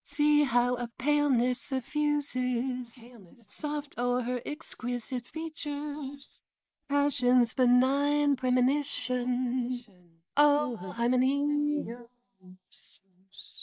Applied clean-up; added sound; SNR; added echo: neural mask model Resemble Enhance denoiser.